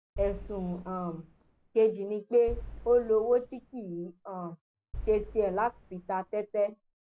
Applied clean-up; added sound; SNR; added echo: none; Boom; 14 dB; none.